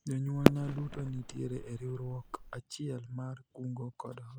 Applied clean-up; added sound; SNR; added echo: none; Fireworks; -5 dB; none.